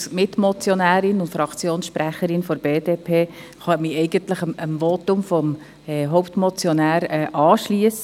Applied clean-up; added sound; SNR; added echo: none; none; none; none.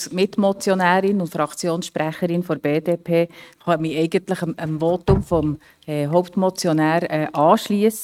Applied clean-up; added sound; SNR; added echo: neural mask model RNNoise.